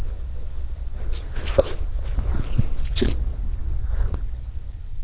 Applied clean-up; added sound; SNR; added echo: neural diffusion model UNIVERSE++.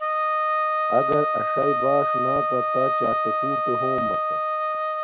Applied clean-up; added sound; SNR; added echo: none; Wind instrument, woodwind instrument; -4 dB; none.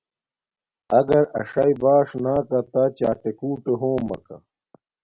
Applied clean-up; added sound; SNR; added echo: none; none; none; none.